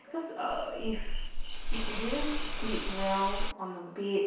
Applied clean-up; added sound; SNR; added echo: none; Hiss / Insect; -3 dB; reverberation time 0.7 s.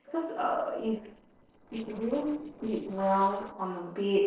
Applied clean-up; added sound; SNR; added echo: neural separator model SepFormer DNS4.